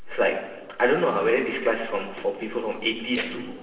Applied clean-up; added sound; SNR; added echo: neural separator model SepFormer DNS4.